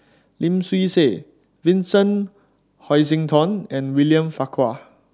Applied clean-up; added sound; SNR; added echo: none; none; none; none.